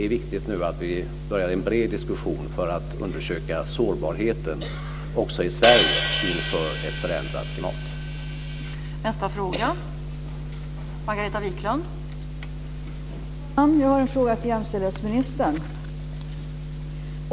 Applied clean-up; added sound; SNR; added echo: none; Hi-hat; -2 dB; none.